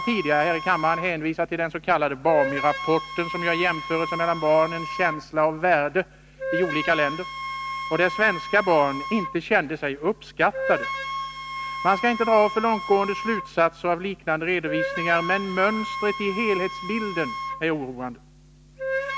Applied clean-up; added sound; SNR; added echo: none; Wind instrument, woodwind instrument; 8 dB; none.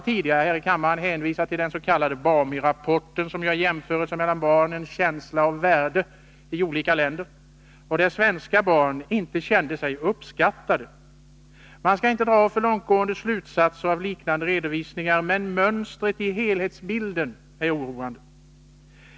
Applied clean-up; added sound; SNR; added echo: none; none; none; none.